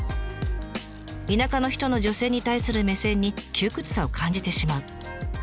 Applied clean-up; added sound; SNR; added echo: none; none; none; none.